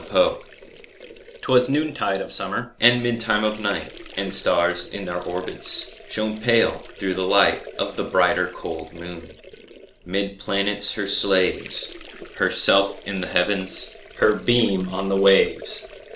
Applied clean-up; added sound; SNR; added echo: none; Sink (filling or washing) / Water; 19 dB; none.